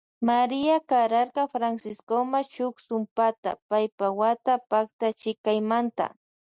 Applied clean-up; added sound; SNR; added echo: none; none; none; none.